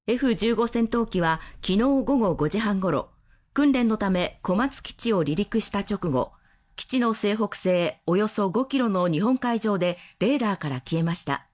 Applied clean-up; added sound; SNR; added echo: neural mask model DeepFilterNet 3.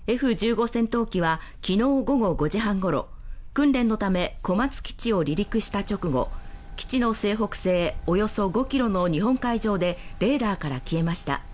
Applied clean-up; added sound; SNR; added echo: none; Wind; 14 dB; none.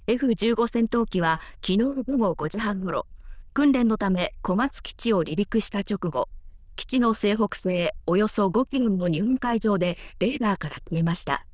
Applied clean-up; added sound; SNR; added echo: neural diffusion model UNIVERSE++.